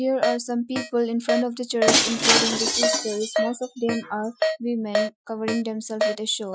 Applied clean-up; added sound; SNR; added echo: classical method Wiener filter.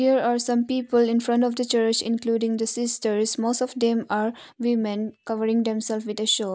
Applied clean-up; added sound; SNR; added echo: none; none; none; none.